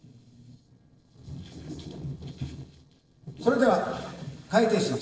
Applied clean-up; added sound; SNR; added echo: neural separator model SepFormer DNS4.